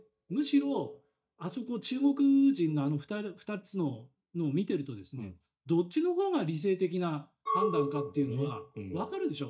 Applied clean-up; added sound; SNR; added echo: neural mask model DeepFilterNet 3.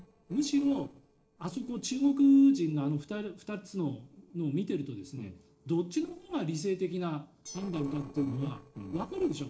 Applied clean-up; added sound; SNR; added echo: neural separator model SepFormer DNS4.